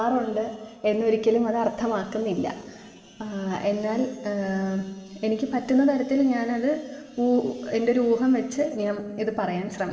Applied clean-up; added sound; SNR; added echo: none; none; none; reverberation time 3.0 s.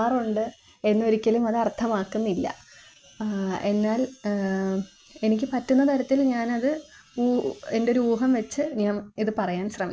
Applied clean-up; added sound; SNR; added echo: none; none; none; none.